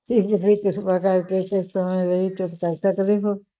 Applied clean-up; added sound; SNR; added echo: neural mask model Resemble Enhance denoiser.